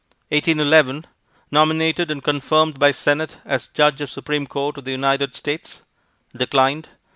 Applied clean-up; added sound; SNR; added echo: none; none; none; none.